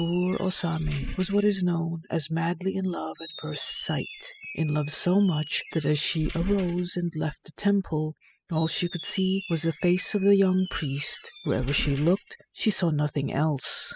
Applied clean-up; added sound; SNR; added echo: classical method spectral subtraction.